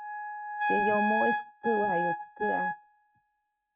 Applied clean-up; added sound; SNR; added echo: neural mask model RNNoise.